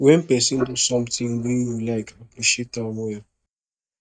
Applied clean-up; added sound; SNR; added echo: neural mask model DeepFilterNet 3.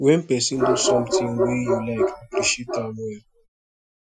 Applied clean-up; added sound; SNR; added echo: classical method Wiener filter.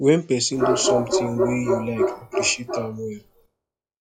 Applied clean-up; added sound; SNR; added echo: classical method log-MMSE.